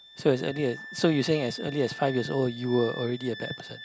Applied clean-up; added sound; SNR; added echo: none; Wind instrument, woodwind instrument; 15 dB; none.